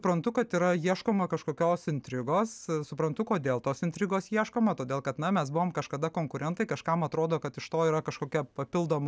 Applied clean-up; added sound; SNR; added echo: none; none; none; none.